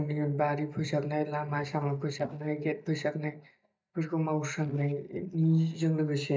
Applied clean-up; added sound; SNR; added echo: neural mask model DeepFilterNet 3.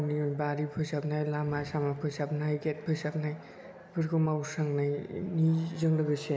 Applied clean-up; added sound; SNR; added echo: none; none; none; none.